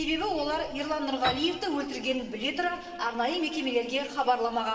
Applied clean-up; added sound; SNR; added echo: none; Piano; 14 dB; reverberation time 2.2 s.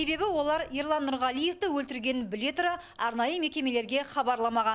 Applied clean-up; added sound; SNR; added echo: none; none; none; none.